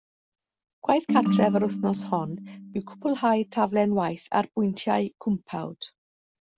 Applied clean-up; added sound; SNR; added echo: none; Ringtone; 3 dB; none.